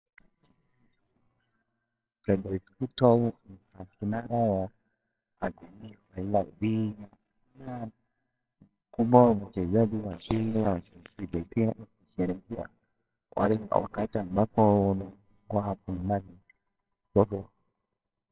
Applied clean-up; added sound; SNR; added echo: neural separator model SepFormer WHAMR!.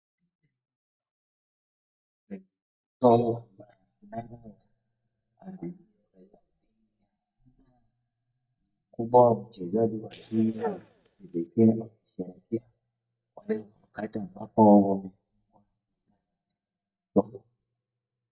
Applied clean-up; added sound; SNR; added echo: neural mask model DeepFilterNet 3.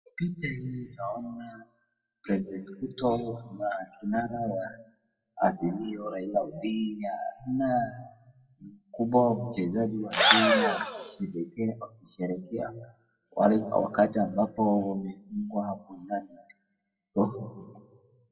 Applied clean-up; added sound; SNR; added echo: classical method WPE with log-MMSE.